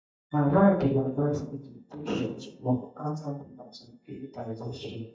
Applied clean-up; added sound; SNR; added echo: neural mask model DeepFilterNet 3.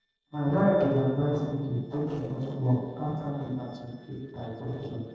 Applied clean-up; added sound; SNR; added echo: neural separator model SepFormer DNS4.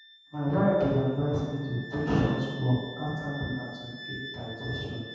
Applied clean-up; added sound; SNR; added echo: none; Wind instrument, woodwind instrument; 15 dB; reverberation time 1.2 s.